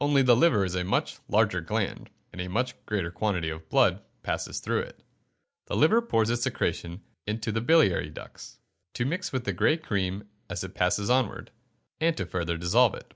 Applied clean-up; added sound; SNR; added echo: none; none; none; none.